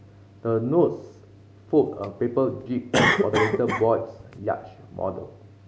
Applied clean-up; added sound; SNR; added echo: none; Cough; 4 dB; none.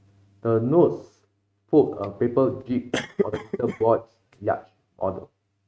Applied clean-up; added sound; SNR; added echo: neural mask model RNNoise.